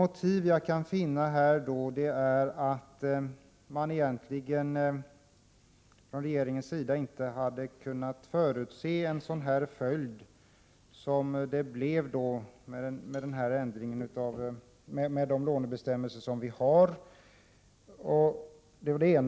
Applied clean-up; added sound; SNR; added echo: none; none; none; none.